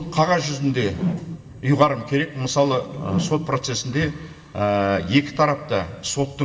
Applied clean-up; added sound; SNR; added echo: none; Whoosh, swoosh, swish; 7 dB; reverberation time 2.2 s.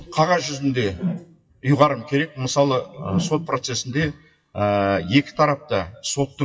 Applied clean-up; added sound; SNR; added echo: classical method WPE with log-MMSE.